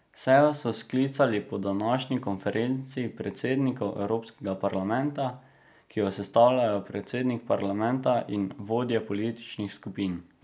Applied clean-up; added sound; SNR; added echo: none; none; none; none.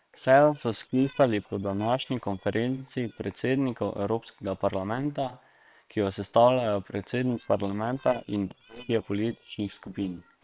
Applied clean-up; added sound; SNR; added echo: neural separator model SepFormer WHAM!.